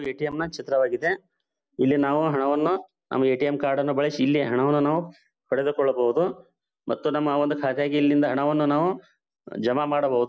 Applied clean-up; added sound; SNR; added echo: none; none; none; none.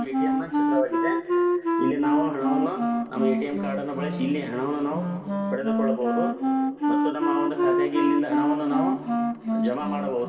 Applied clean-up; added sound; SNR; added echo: none; Wind instrument, woodwind instrument; -3 dB; reverberation time 2.7 s.